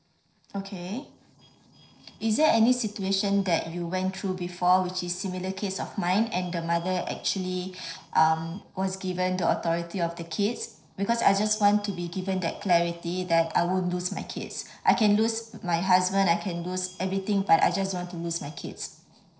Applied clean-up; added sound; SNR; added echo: neural separator model SepFormer DNS4.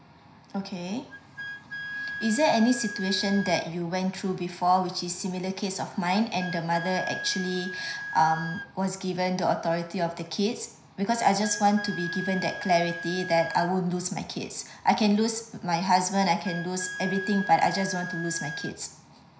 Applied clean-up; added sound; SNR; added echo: none; Wind instrument, woodwind instrument; 12 dB; reverberation time 0.5 s.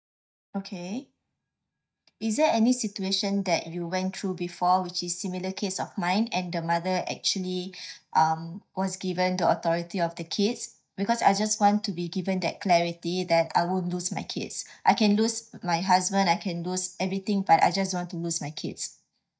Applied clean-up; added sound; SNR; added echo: neural mask model DeepFilterNet 3.